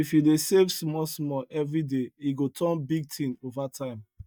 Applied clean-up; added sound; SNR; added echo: neural mask model DeepFilterNet 3.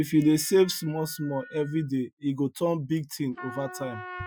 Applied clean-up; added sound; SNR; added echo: classical method Wiener filter.